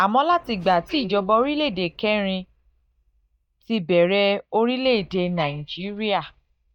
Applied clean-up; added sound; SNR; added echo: neural mask model DeepFilterNet 3.